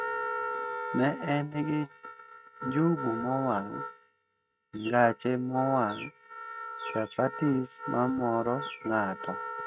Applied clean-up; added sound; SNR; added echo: neural mask model RNNoise.